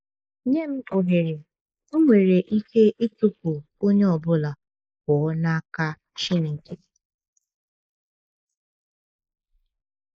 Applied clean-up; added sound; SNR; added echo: neural mask model Resemble Enhance denoiser.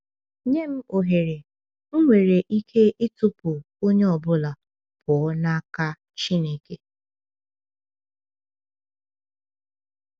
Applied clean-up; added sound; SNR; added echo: none; none; none; none.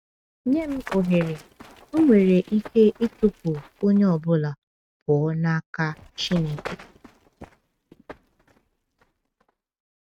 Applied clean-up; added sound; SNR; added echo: neural mask model RNNoise.